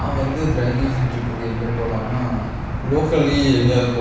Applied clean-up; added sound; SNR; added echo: none; Engine / Aircraft; 5 dB; reverberation time 1.1 s.